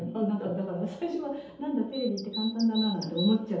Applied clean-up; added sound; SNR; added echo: none; Bird vocalization, bird call, bird song; 10 dB; reverberation time 2.2 s.